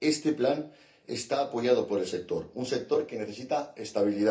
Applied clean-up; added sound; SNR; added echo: none; none; none; reverberation time 0.3 s.